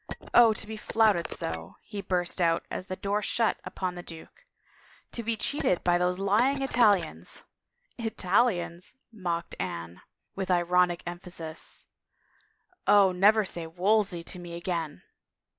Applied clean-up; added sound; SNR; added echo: none; Telephone; 11 dB; none.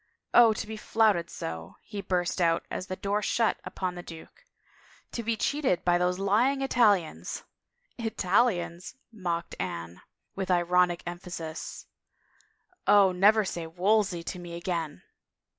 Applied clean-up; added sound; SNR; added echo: none; none; none; none.